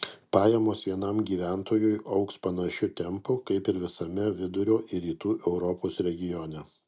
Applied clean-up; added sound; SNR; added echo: none; none; none; none.